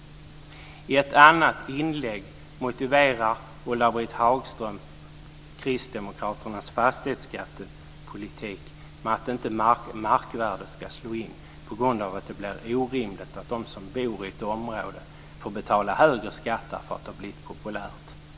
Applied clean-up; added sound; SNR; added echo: none; none; none; none.